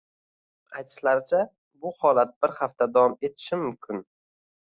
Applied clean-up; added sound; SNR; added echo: none; none; none; none.